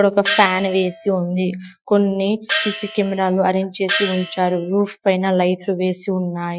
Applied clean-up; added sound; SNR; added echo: classical method Wiener filter.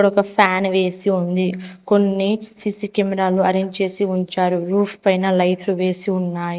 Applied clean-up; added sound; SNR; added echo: none; none; none; none.